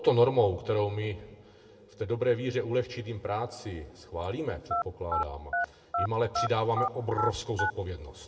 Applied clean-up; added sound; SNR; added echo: none; Telephone; 2 dB; reverberation time 1.4 s.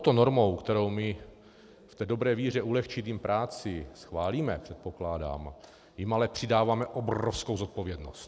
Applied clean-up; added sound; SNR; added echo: none; none; none; none.